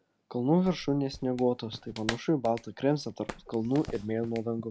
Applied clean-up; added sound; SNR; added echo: none; Clapping; 15 dB; none.